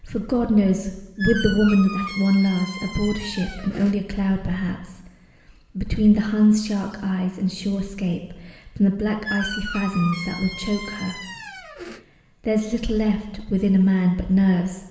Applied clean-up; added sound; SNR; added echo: none; Squeak; 11 dB; reverberation time 1.1 s.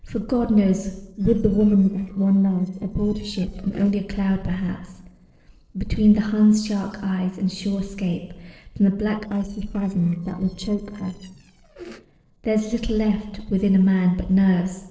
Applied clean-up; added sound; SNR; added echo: neural separator model SepFormer DNS4.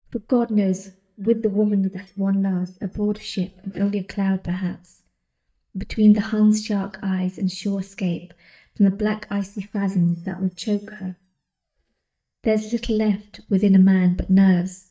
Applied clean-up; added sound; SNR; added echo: neural mask model DeepFilterNet 3.